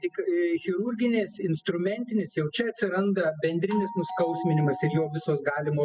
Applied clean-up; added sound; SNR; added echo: classical method spectral subtraction.